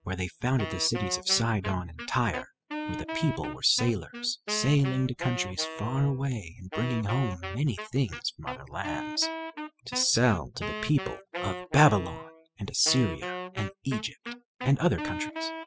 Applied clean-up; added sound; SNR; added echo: classical method spectral subtraction.